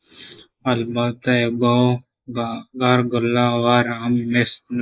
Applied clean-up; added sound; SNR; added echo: neural mask model Resemble Enhance denoiser.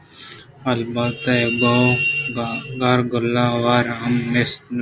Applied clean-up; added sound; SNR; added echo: none; none; none; none.